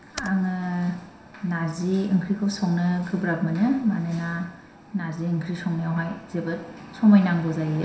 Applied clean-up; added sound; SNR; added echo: none; Computer keyboard; 19 dB; reverberation time 0.7 s.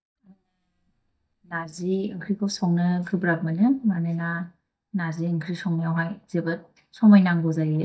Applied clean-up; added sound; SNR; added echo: neural mask model DeepFilterNet 3.